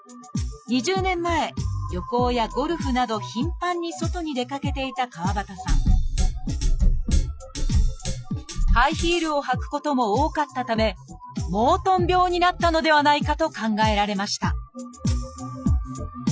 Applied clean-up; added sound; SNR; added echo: classical method Wiener filter.